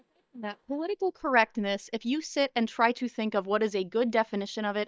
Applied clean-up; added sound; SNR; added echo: neural mask model DeepFilterNet 3.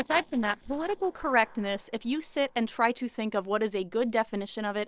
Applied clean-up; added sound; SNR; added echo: neural separator model SepFormer DNS4.